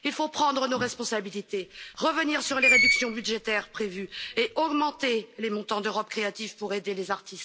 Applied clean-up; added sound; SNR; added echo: none; Screech; 0 dB; none.